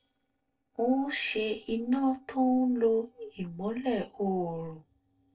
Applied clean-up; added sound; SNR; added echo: neural separator model SepFormer DNS4.